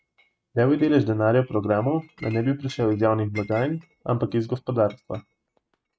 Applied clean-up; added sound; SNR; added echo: neural mask model RNNoise.